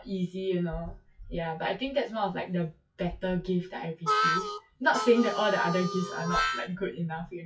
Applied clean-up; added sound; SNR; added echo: classical method WPE with log-MMSE.